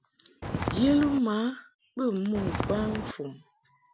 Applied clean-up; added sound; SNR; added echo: none; Walk, footsteps; 3 dB; none.